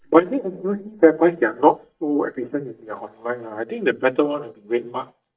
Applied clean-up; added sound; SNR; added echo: neural mask model DeepFilterNet 3.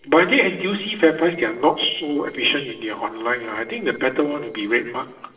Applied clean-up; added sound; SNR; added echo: neural separator model SepFormer DNS4.